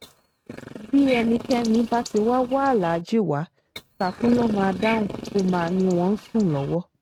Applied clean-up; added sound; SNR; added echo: neural mask model RNNoise.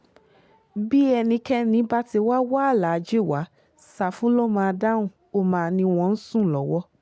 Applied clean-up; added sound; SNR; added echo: none; none; none; none.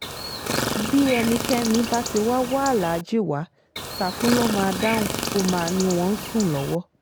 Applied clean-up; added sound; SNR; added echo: none; Chirp, tweet; 5 dB; none.